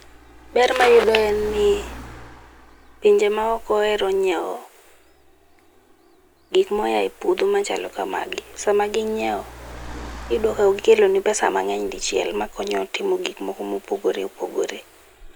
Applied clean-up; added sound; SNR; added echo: none; Car; 19 dB; none.